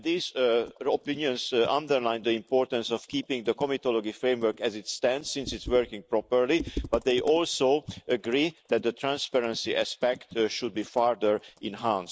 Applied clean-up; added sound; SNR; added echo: neural mask model Resemble Enhance denoiser.